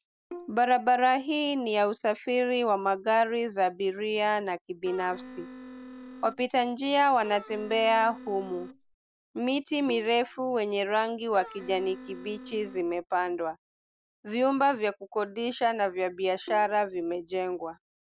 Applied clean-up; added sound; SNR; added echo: none; Bowed string instrument + Wind instrument, woodwind instrument; 17 dB; none.